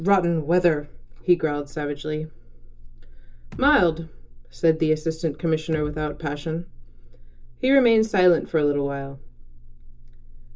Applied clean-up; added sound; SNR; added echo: none; Bass drum; 17 dB; reverberation time 0.2 s.